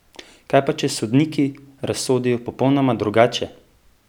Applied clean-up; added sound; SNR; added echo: none; none; none; none.